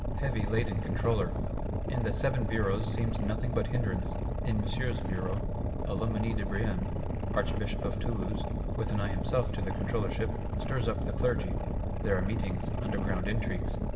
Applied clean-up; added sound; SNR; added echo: none; Boat, Water vehicle; -2 dB; reverberation time 2.7 s.